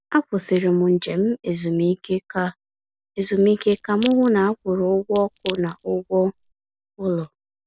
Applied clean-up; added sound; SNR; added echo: none; Crack / Crushing; 16 dB; none.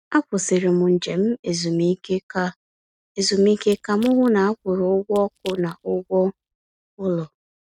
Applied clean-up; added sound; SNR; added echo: neural mask model RNNoise.